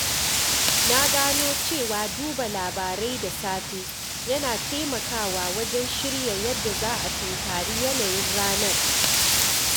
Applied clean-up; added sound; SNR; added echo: none; Wind; -5 dB; none.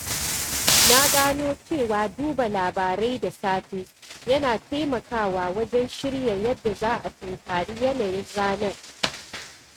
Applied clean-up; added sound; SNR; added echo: neural mask model RNNoise.